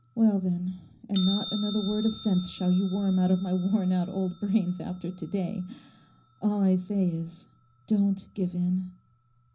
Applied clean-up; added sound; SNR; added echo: none; Bell; 11 dB; reverberation time 0.5 s.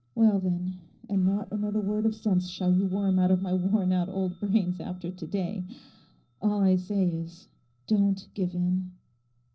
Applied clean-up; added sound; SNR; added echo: neural separator model SepFormer DNS4.